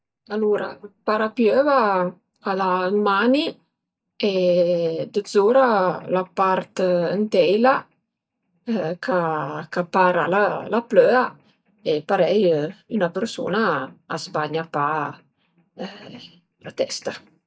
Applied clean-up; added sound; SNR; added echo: neural mask model DeepFilterNet 3.